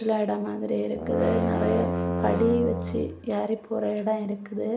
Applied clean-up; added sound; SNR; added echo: none; Brass instrument; 2 dB; none.